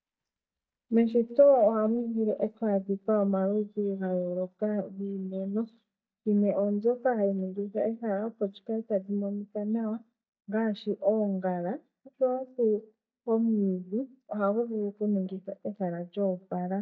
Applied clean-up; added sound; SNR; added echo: neural mask model DeepFilterNet 3.